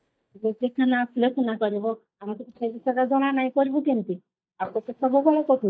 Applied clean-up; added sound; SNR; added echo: neural mask model DeepFilterNet 3.